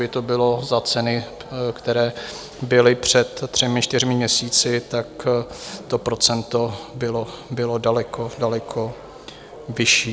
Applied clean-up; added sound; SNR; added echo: none; none; none; none.